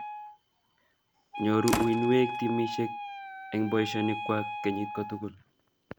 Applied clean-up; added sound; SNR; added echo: none; Wind instrument, woodwind instrument + Slam; 6 dB; none.